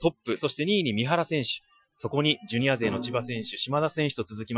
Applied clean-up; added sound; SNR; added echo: classical method Wiener filter.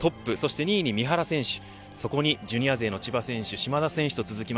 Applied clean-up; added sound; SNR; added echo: none; none; none; none.